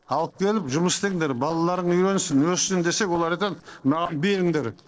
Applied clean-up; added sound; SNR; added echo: neural separator model SepFormer DNS4.